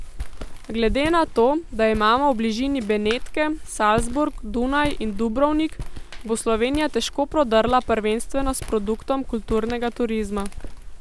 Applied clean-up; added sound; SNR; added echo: none; Walk, footsteps; 8 dB; none.